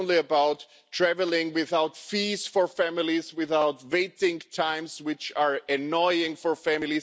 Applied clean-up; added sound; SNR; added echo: none; none; none; none.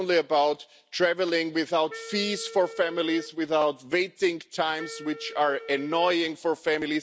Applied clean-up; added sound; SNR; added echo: none; Wind instrument, woodwind instrument; 17 dB; none.